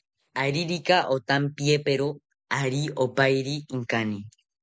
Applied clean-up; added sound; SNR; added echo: none; none; none; none.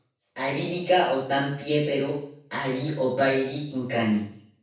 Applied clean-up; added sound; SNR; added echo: none; none; none; reverberation time 0.6 s.